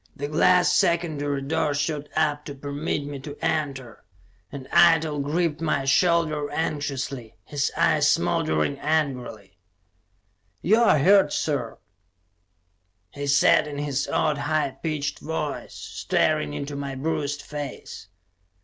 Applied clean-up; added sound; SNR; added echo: none; none; none; none.